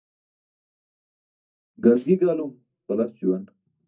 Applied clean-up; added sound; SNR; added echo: neural mask model DeepFilterNet 3.